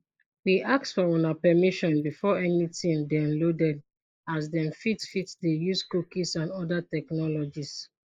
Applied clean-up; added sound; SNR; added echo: neural mask model Resemble Enhance denoiser.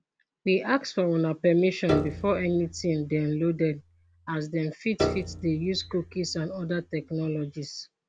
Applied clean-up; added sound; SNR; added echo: none; Piano; 8 dB; none.